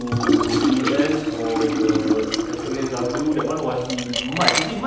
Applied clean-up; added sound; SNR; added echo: none; Liquid; -1 dB; none.